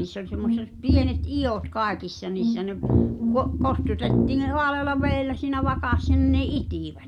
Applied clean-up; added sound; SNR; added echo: none; Brass instrument + Brass instrument; 2 dB; none.